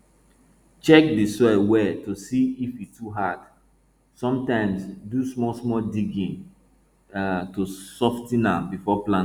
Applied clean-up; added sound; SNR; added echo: none; none; none; none.